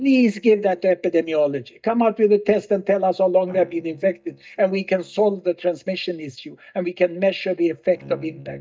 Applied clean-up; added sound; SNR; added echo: neural mask model DeepFilterNet 3.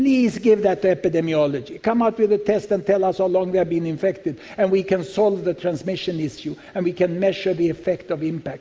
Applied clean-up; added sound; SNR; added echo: none; none; none; none.